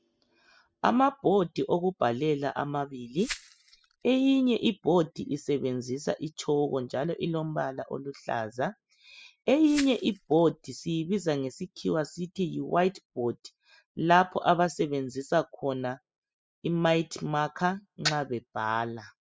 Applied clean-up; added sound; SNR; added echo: classical method spectral subtraction.